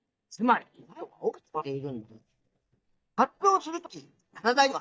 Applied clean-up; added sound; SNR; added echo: neural mask model DeepFilterNet 3.